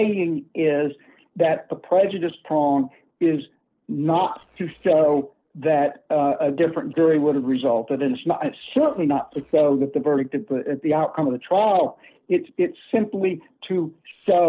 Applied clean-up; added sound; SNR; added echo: neural separator model SepFormer DNS4.